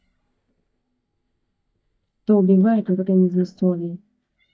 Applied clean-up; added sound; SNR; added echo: neural mask model DeepFilterNet 3.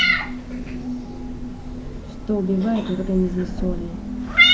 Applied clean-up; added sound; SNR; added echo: none; Meow; -2 dB; reverberation time 0.3 s.